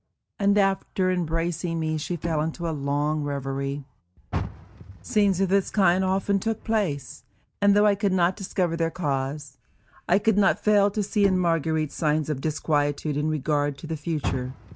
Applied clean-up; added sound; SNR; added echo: none; Bowed string instrument + Car; 16 dB; none.